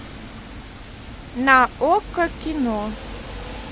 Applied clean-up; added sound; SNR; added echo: none; none; none; none.